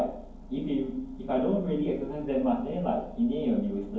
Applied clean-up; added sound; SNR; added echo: none; Motor vehicle (road) / Engine; 17 dB; reverberation time 0.9 s.